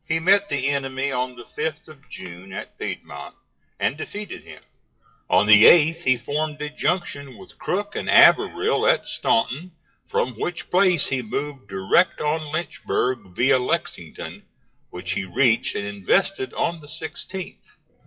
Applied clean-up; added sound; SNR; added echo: classical method WPE with log-MMSE.